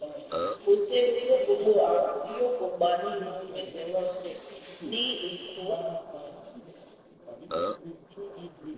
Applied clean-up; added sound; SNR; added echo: neural separator model SepFormer DNS4.